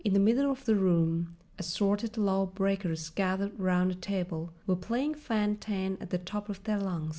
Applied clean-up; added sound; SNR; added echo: none; none; none; none.